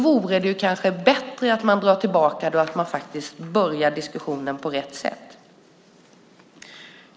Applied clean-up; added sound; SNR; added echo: none; none; none; none.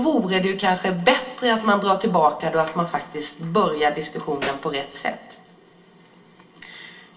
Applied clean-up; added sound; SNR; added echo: none; Snare drum; 12 dB; reverberation time 0.2 s.